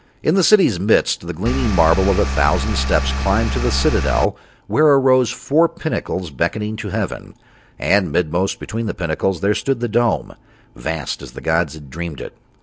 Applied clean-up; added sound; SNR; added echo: none; Engine; 1 dB; none.